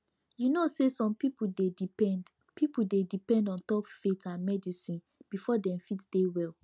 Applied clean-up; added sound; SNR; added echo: none; none; none; none.